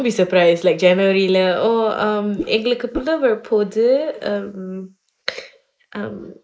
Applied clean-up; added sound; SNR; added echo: neural mask model Resemble Enhance denoiser.